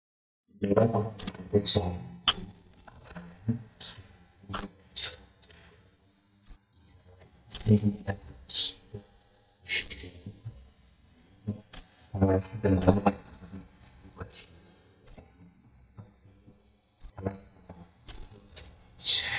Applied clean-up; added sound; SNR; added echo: neural mask model DeepFilterNet 3.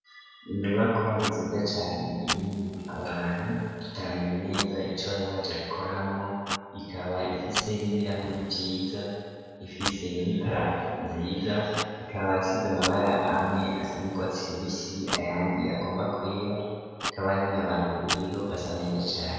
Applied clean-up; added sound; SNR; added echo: none; Fire; 11 dB; reverberation time 1.8 s.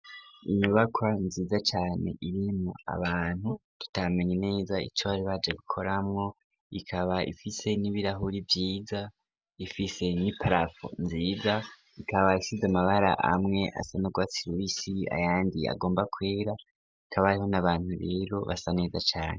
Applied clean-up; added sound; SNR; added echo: none; none; none; none.